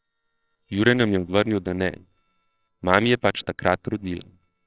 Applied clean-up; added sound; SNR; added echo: neural separator model SepFormer WHAMR!.